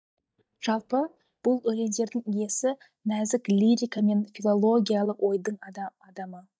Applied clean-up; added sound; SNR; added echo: neural mask model DeepFilterNet 3.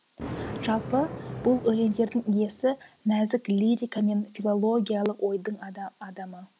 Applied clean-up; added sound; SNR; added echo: none; Thunder; 15 dB; none.